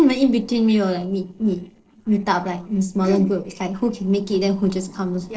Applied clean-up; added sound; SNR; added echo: neural separator model SepFormer DNS4.